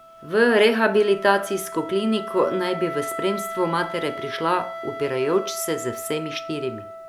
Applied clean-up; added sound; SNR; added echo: none; Wind instrument, woodwind instrument; 11 dB; none.